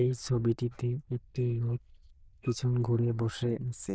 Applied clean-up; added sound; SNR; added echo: neural diffusion model UNIVERSE++.